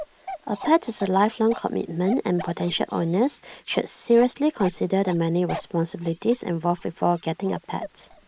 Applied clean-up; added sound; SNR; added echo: neural mask model Resemble Enhance denoiser.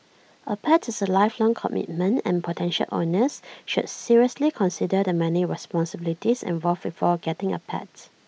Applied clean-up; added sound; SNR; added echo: none; none; none; none.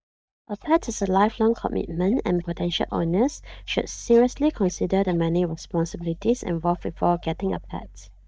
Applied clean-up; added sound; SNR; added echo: neural mask model DeepFilterNet 3.